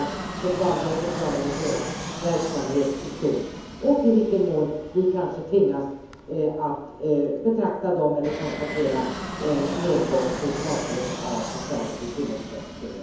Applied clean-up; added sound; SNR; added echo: none; Fixed-wing aircraft, airplane; 9 dB; reverberation time 0.9 s.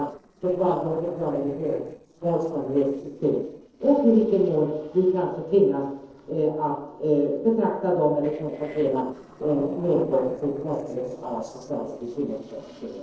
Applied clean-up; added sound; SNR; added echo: neural separator model SepFormer DNS4.